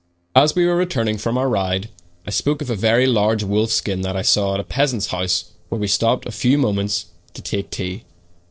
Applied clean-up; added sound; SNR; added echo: neural separator model SepFormer DNS4.